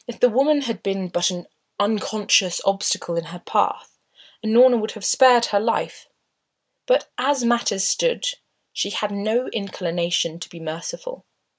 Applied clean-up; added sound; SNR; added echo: none; none; none; none.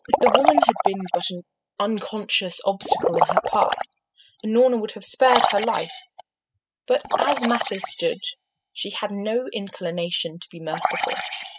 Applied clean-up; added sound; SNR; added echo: classical method spectral subtraction.